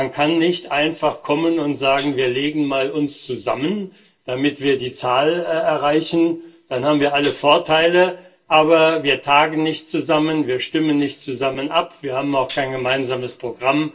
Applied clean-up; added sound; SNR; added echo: none; Tambourine; 20 dB; reverberation time 0.2 s.